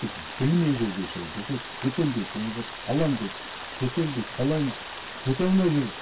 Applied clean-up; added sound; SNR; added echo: none; Rain; 11 dB; reverberation time 0.2 s.